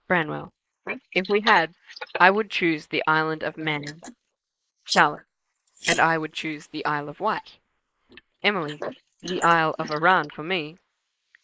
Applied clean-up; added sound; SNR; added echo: neural mask model Resemble Enhance denoiser.